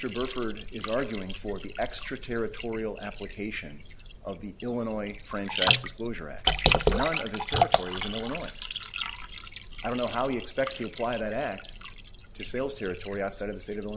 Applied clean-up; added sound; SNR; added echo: none; Liquid; 0 dB; none.